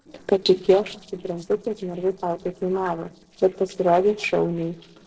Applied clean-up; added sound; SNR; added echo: neural separator model SepFormer DNS4.